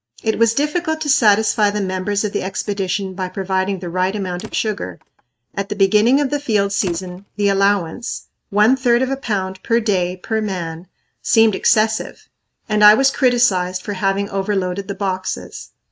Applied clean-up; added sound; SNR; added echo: neural mask model RNNoise.